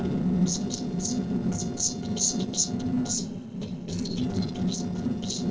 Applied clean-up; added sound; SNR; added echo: neural separator model SepFormer DNS4.